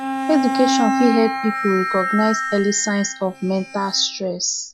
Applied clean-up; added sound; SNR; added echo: classical method log-MMSE.